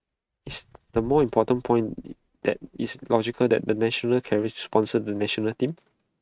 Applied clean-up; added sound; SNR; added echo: neural mask model RNNoise.